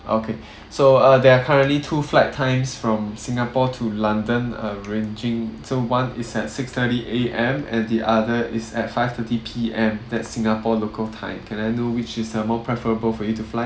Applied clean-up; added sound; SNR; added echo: none; none; none; none.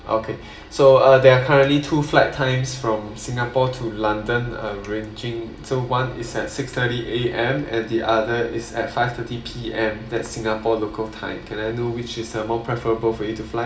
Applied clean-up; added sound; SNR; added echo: none; none; none; reverberation time 1.1 s.